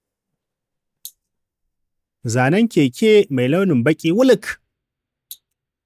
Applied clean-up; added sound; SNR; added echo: neural mask model DeepFilterNet 3.